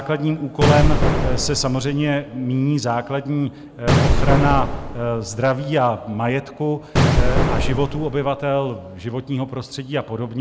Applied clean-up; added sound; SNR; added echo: none; Explosion; -1 dB; none.